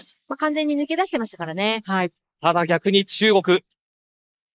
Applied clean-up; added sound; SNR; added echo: neural mask model Resemble Enhance denoiser.